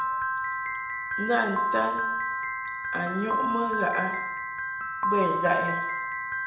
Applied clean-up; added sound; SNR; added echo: none; Piano; -3 dB; reverberation time 0.8 s.